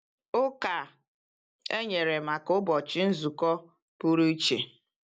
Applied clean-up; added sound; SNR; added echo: none; none; none; none.